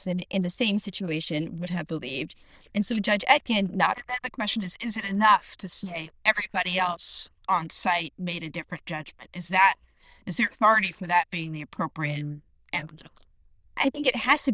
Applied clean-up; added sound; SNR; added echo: neural diffusion model UNIVERSE++.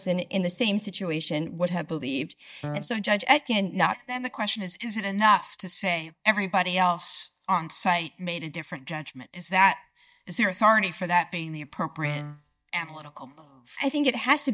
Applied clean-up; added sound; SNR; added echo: neural mask model DeepFilterNet 3.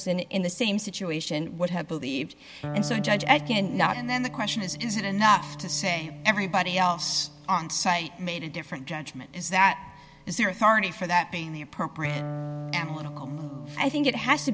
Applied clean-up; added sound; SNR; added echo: none; Electric guitar; 13 dB; none.